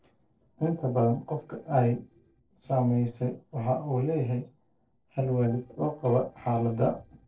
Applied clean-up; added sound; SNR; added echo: neural separator model SepFormer DNS4.